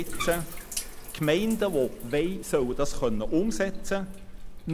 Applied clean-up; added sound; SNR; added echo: none; Bathtub (filling or washing); 5 dB; none.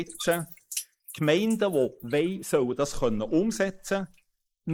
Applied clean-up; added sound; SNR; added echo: neural mask model Resemble Enhance denoiser.